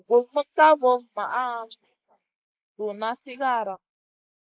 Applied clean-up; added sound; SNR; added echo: neural mask model Resemble Enhance denoiser.